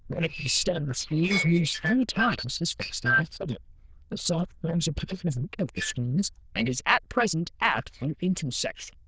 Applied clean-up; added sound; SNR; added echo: neural diffusion model UNIVERSE++.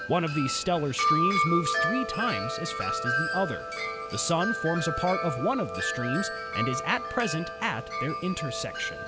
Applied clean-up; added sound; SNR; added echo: none; Wind chime; 1 dB; none.